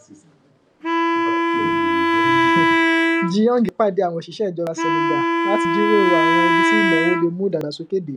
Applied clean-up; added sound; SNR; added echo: none; Wind instrument, woodwind instrument; -4 dB; none.